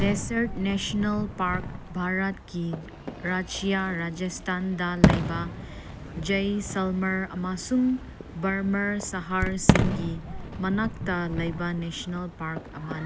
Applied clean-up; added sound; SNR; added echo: none; Fireworks; 2 dB; none.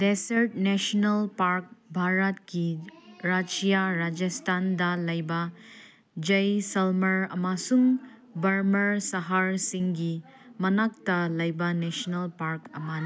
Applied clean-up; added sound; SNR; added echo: none; none; none; none.